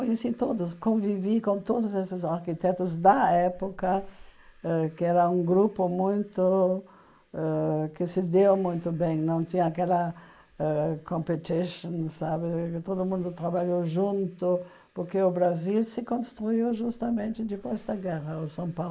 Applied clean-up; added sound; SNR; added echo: neural mask model Resemble Enhance denoiser.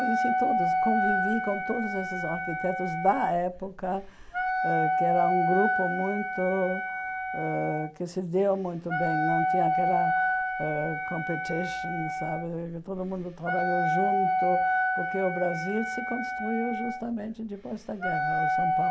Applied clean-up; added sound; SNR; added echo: none; Wind instrument, woodwind instrument; -2 dB; none.